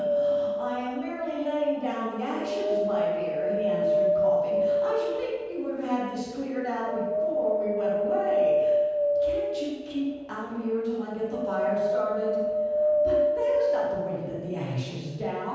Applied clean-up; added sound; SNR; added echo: none; Wind; -4 dB; reverberation time 1.2 s.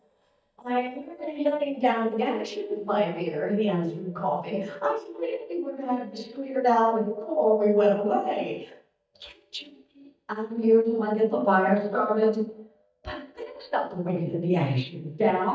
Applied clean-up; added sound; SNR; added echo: neural mask model DeepFilterNet 3.